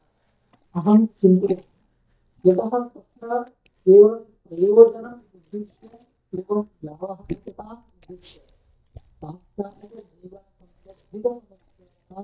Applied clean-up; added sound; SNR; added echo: neural mask model DeepFilterNet 3.